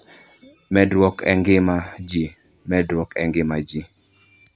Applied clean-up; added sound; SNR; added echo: none; none; none; none.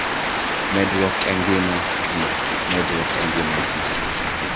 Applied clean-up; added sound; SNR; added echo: none; Rain; -4 dB; none.